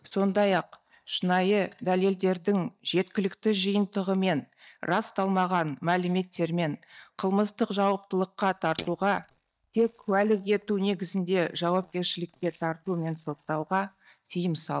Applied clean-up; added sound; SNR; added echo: neural mask model DeepFilterNet 3.